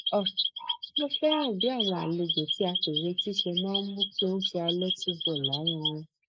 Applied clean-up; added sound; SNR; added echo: neural mask model Resemble Enhance denoiser.